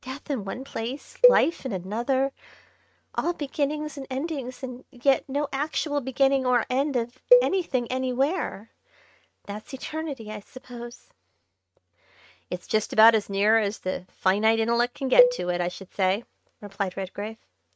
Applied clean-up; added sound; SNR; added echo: neural mask model RNNoise.